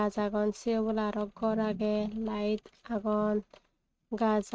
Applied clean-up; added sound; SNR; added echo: neural mask model RNNoise.